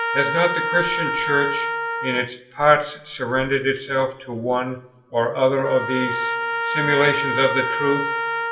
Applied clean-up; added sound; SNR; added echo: none; Trumpet; 4 dB; reverberation time 0.8 s.